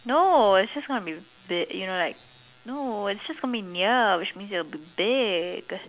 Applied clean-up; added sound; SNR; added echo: none; none; none; none.